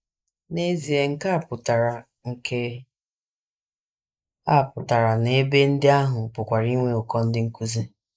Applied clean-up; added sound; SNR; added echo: neural mask model Resemble Enhance denoiser.